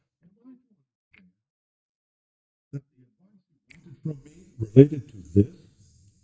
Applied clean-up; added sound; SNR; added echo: neural mask model DeepFilterNet 3.